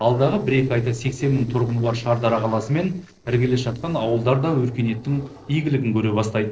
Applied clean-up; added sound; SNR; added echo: neural separator model SepFormer DNS4.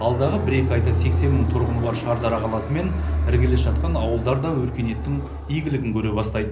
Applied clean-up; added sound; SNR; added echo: none; Fixed-wing aircraft, airplane; 1 dB; reverberation time 0.5 s.